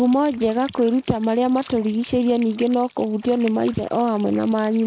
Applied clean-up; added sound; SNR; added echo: neural mask model RNNoise.